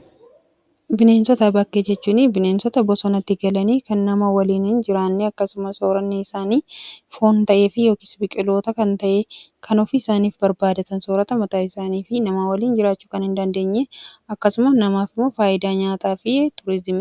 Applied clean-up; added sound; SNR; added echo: none; none; none; none.